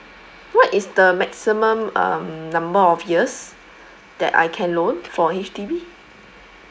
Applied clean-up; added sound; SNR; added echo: none; none; none; none.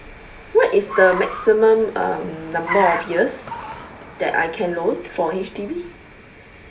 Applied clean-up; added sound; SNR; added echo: none; Car; 11 dB; reverberation time 0.3 s.